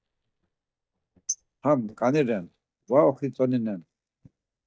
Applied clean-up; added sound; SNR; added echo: neural mask model DeepFilterNet 3.